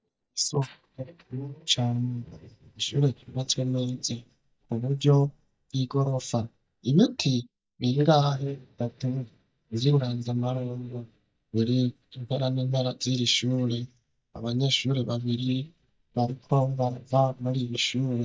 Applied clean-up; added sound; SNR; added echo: neural mask model DeepFilterNet 3.